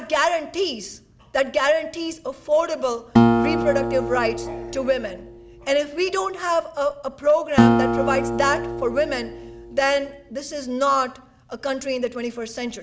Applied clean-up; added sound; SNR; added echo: none; Acoustic guitar; -1 dB; none.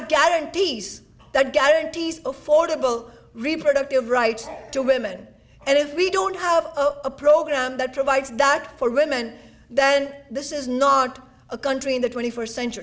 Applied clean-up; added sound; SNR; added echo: none; none; none; none.